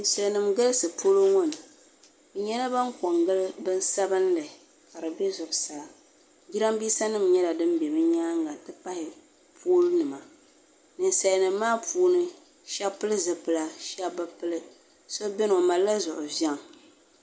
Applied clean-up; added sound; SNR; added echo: none; none; none; none.